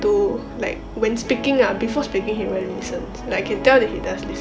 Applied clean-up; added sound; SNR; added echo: none; Guitar; 11 dB; none.